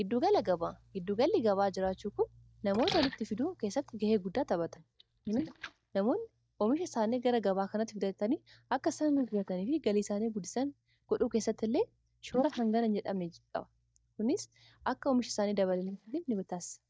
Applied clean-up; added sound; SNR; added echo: neural mask model DeepFilterNet 3.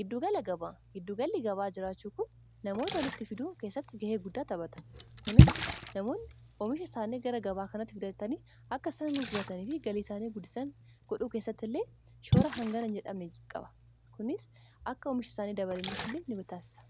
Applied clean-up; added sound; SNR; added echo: none; Splash, splatter; -3 dB; none.